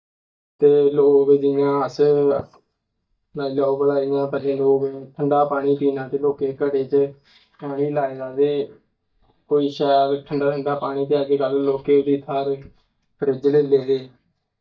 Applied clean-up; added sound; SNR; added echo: neural mask model DeepFilterNet 3.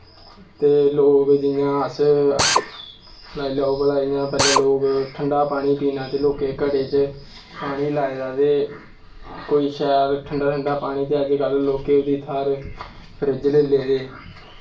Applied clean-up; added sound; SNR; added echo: none; Drill; 1 dB; reverberation time 0.3 s.